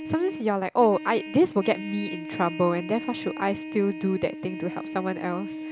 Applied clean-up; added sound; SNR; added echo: none; Trumpet; 10 dB; none.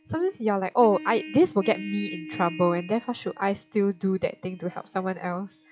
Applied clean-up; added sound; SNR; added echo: classical method log-MMSE.